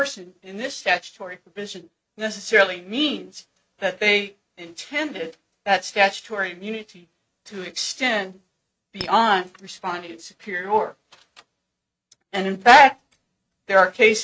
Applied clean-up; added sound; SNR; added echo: neural mask model RNNoise.